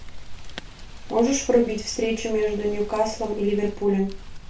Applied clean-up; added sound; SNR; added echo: none; Rain; 12 dB; reverberation time 0.3 s.